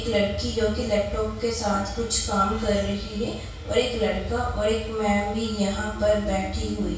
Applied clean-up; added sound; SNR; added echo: none; none; none; reverberation time 0.6 s.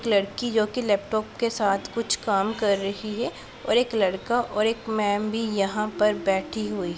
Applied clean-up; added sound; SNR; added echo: none; none; none; none.